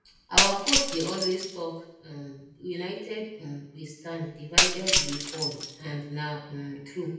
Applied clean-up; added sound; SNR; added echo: none; Shatter; -5 dB; reverberation time 0.8 s.